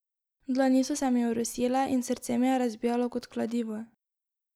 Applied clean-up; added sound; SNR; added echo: none; none; none; none.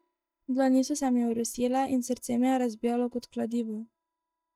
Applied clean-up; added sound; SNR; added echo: neural mask model DeepFilterNet 3.